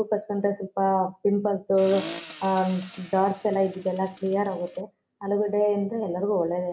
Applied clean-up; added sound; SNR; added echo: none; Accelerating, revving, vroom; 17 dB; none.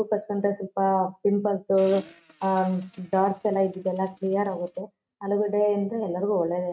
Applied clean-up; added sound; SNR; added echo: neural mask model RNNoise.